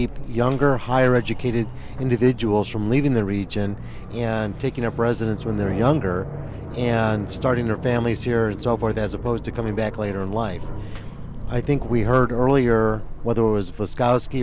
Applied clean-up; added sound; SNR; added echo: none; Aircraft; 8 dB; none.